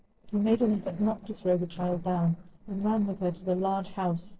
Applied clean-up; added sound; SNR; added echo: neural separator model SepFormer DNS4.